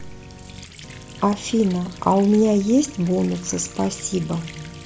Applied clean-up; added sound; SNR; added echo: none; Water tap, faucet + Organ; 18 dB; none.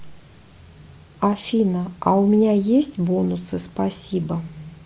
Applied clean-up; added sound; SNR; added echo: none; none; none; none.